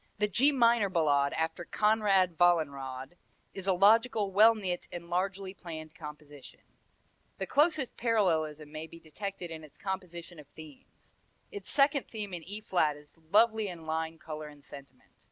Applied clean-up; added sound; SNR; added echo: none; none; none; none.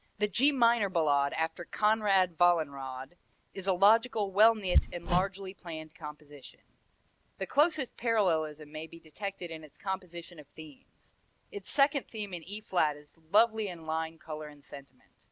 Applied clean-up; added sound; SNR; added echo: none; Hammer; 0 dB; none.